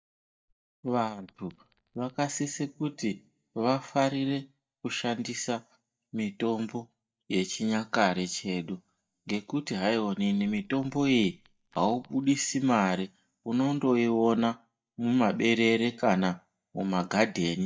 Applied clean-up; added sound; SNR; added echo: neural mask model DeepFilterNet 3.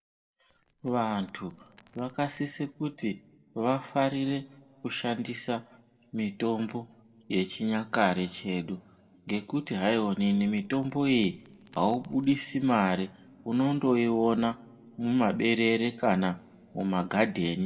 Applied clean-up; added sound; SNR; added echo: neural separator model SepFormer DNS4.